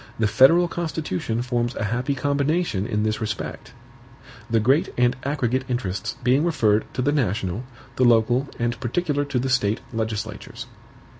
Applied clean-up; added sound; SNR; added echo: none; none; none; none.